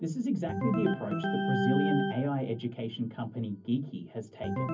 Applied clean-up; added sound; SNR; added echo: none; Organ; 1 dB; reverberation time 0.3 s.